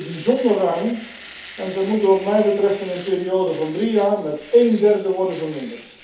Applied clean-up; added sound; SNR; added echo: none; Domestic sounds, home sounds; 19 dB; reverberation time 0.5 s.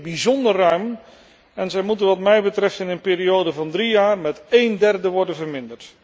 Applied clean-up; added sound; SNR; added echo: none; none; none; none.